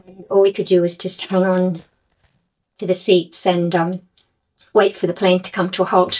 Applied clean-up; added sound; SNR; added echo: neural mask model DeepFilterNet 3.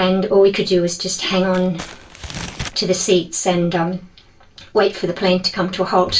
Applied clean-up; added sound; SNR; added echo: none; Crumpling, crinkling; 13 dB; reverberation time 0.2 s.